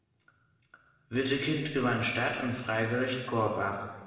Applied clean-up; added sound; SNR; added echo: none; none; none; reverberation time 1.2 s.